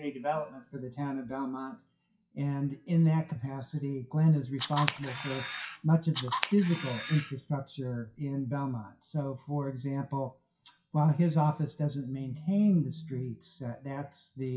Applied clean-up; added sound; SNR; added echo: classical method WPE with log-MMSE.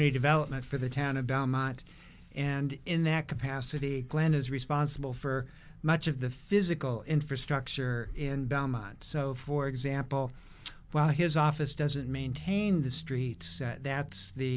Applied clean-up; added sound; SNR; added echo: none; none; none; none.